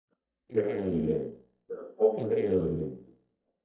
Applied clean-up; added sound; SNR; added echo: neural mask model DeepFilterNet 3.